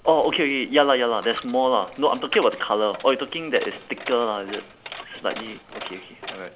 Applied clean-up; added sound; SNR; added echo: none; Coin (dropping); 17 dB; none.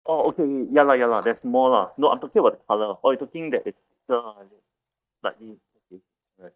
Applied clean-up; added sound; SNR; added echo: neural mask model DeepFilterNet 3.